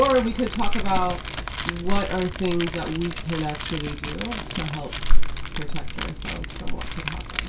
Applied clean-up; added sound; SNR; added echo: none; Crumpling, crinkling; 9 dB; reverberation time 0.2 s.